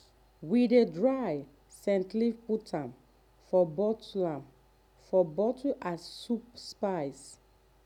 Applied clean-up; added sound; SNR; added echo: none; none; none; none.